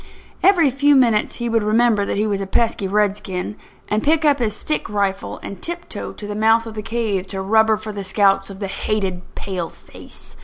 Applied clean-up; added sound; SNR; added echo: none; none; none; none.